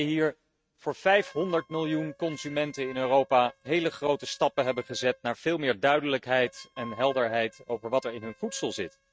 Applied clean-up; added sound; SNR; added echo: neural mask model RNNoise.